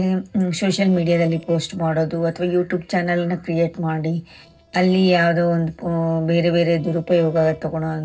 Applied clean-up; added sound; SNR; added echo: neural separator model SepFormer DNS4.